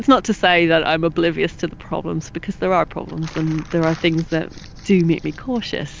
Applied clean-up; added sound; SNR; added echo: none; Boat, Water vehicle + Crumpling, crinkling; 18 dB; none.